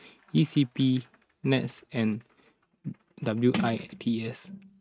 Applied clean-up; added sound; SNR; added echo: neural mask model RNNoise.